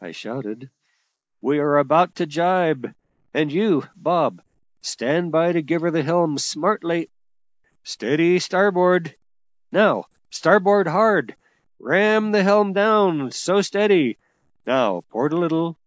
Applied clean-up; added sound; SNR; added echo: neural mask model Resemble Enhance denoiser.